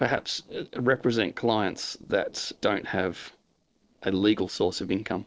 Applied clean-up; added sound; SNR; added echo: neural separator model SepFormer DNS4.